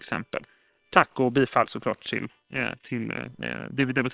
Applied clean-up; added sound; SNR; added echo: neural separator model SepFormer WHAM!.